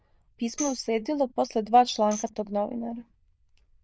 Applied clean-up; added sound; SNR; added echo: neural diffusion model UNIVERSE++.